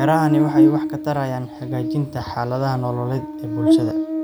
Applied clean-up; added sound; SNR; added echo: none; Buzz; -2 dB; none.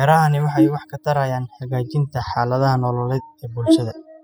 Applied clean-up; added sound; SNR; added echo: classical method spectral subtraction.